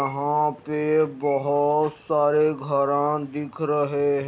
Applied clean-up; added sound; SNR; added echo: none; none; none; none.